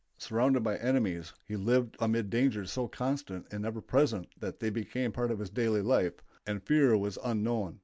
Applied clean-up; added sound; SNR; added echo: none; none; none; none.